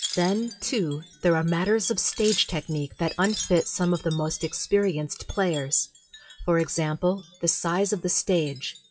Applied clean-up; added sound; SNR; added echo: classical method WPE with log-MMSE.